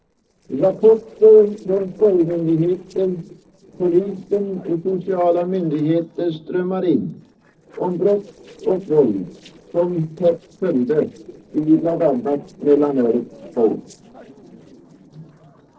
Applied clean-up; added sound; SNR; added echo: neural separator model SepFormer DNS4.